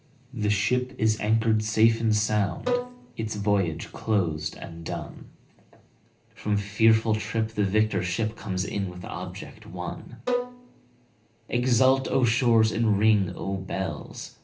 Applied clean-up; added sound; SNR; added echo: none; Bowed string instrument; 8 dB; reverberation time 0.3 s.